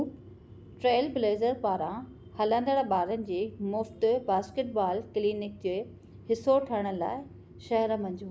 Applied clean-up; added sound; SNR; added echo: none; none; none; none.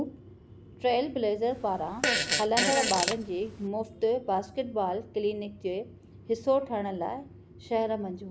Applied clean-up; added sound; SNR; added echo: none; Fart; 0 dB; none.